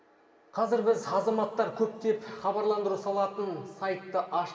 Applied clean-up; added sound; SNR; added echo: none; none; none; reverberation time 1.9 s.